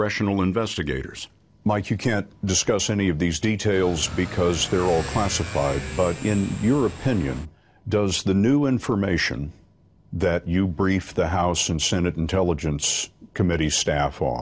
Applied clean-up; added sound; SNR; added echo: none; Motorcycle / Accelerating, revving, vroom; 11 dB; none.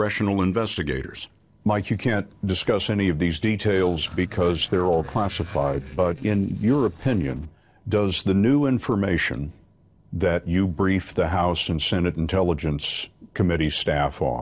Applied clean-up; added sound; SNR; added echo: neural separator model SepFormer DNS4.